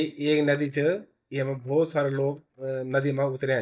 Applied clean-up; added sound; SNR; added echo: neural mask model DeepFilterNet 3.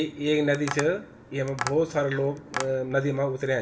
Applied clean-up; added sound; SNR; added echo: none; Tap; 12 dB; reverberation time 0.5 s.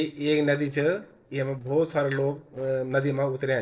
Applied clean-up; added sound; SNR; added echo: neural separator model SepFormer DNS4.